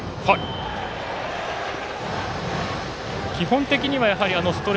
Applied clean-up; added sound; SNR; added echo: none; none; none; none.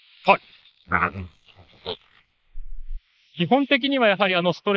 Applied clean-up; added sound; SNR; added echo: neural mask model Resemble Enhance denoiser.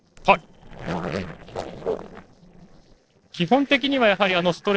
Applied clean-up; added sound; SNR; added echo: neural separator model SepFormer DNS4.